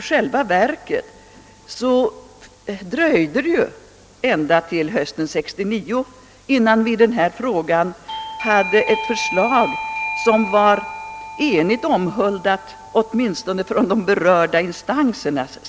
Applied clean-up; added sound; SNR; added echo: none; Doorbell; 13 dB; none.